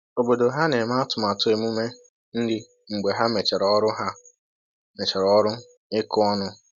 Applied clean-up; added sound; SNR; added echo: none; none; none; none.